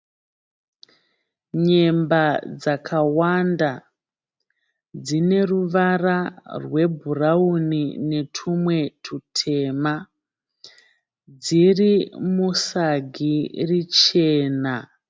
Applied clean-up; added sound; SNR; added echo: none; none; none; none.